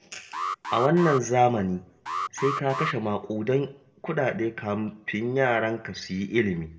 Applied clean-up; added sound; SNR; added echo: none; Alarm; 7 dB; reverberation time 0.6 s.